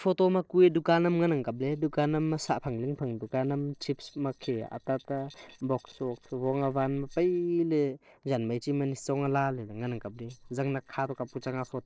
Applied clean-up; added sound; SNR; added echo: neural separator model SepFormer DNS4.